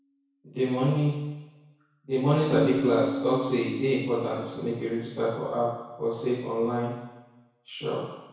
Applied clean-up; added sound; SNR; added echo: none; Keyboard (musical); 10 dB; reverberation time 1.0 s.